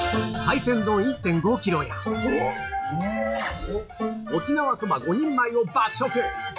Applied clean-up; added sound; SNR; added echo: classical method log-MMSE.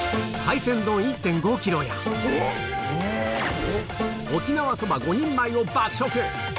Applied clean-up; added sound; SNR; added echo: none; Bowed string instrument; 10 dB; none.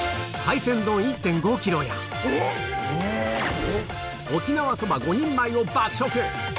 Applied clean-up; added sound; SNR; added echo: none; none; none; none.